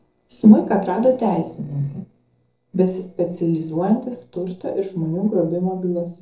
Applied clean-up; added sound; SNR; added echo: neural separator model SepFormer DNS4.